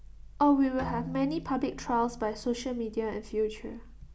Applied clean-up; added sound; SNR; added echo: none; Bowed string instrument; 16 dB; none.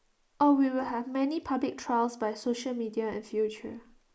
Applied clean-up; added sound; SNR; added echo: neural mask model Resemble Enhance denoiser.